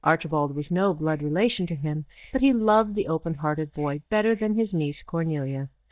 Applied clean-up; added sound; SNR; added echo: neural mask model DeepFilterNet 3.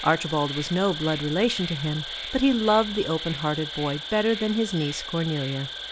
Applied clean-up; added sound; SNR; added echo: none; Insect; 9 dB; none.